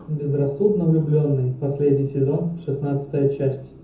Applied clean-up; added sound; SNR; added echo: none; none; none; reverberation time 0.5 s.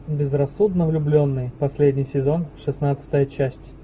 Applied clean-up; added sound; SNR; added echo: none; none; none; none.